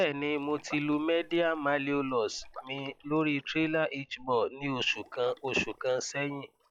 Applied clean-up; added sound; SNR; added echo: classical method log-MMSE.